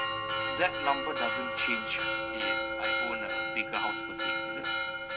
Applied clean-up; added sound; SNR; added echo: none; Church bell; -4 dB; none.